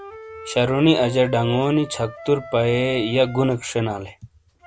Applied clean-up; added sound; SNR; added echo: none; Wind instrument, woodwind instrument; 17 dB; none.